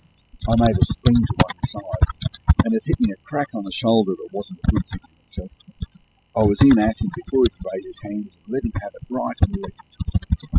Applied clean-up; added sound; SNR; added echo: classical method spectral subtraction.